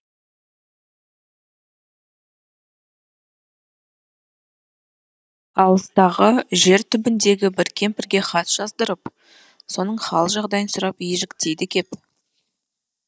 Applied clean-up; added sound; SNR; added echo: neural mask model DeepFilterNet 3.